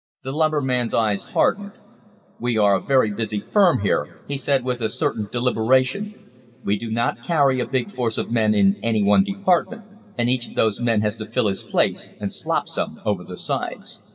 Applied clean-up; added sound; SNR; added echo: none; none; none; reverberation time 3.0 s.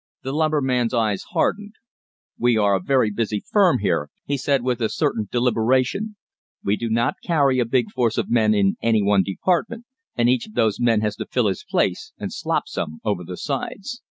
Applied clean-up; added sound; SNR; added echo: none; none; none; none.